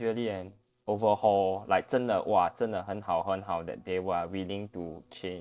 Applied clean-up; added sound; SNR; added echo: neural separator model SepFormer DNS4.